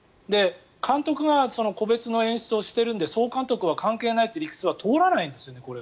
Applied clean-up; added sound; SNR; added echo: none; none; none; none.